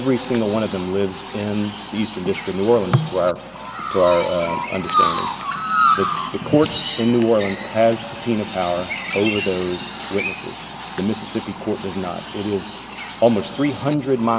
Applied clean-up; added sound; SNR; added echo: none; Chirp, tweet; 5 dB; none.